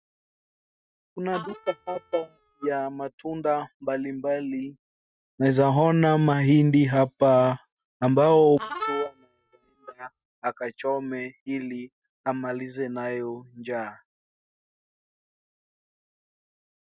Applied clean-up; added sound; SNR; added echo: neural mask model RNNoise.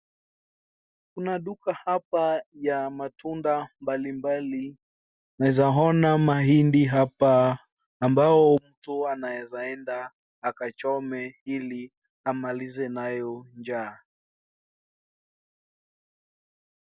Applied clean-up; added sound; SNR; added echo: none; none; none; none.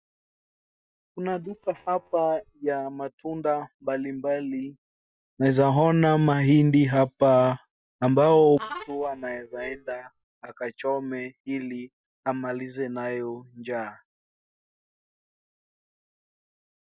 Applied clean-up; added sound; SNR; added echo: neural mask model DeepFilterNet 3.